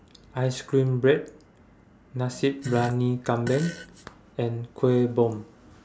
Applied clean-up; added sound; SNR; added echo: none; Fart; 13 dB; none.